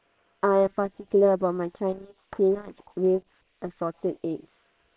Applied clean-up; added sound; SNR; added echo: neural separator model SepFormer WHAM!.